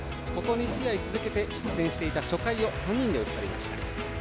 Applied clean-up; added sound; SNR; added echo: none; none; none; none.